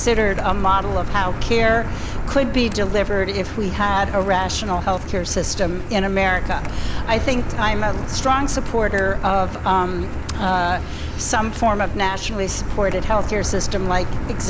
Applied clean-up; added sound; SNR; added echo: none; Car; 2 dB; none.